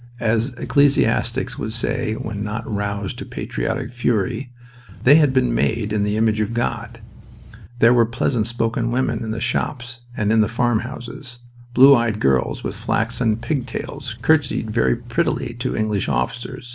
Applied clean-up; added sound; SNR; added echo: none; Boat, Water vehicle; 19 dB; none.